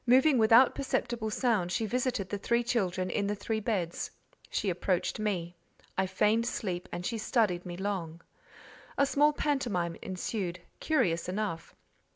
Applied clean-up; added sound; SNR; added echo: none; none; none; none.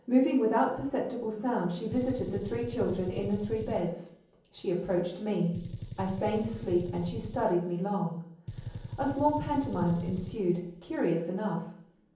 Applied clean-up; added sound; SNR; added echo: none; Gunshot, gunfire; 11 dB; reverberation time 0.7 s.